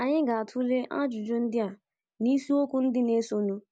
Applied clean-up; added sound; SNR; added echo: none; none; none; none.